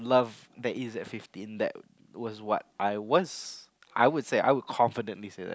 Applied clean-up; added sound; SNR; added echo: none; none; none; none.